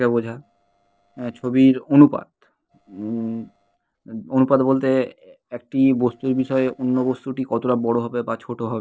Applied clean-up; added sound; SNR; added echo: neural separator model SepFormer DNS4.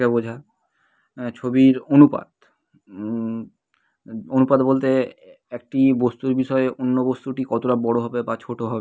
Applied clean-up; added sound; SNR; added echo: none; none; none; none.